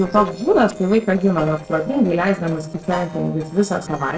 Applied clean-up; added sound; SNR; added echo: neural separator model SepFormer DNS4.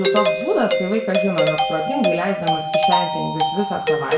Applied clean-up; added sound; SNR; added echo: none; Doorbell; -3 dB; reverberation time 0.5 s.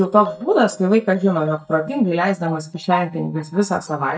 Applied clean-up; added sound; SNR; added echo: neural mask model DeepFilterNet 3.